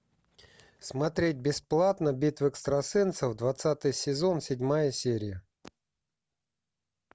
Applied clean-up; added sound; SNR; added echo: none; none; none; none.